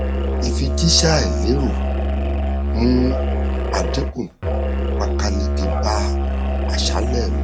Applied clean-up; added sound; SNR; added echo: none; Musical instrument; -4 dB; none.